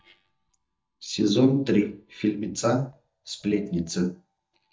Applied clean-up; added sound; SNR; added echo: neural mask model DeepFilterNet 3.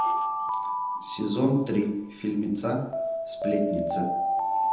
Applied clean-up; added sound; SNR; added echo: none; Alarm; 0 dB; reverberation time 0.8 s.